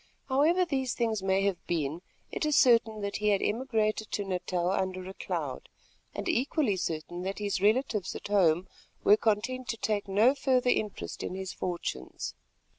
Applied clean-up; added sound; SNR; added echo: none; none; none; none.